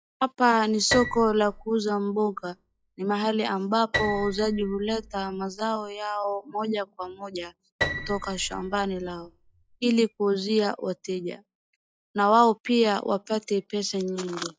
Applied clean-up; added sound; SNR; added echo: classical method log-MMSE.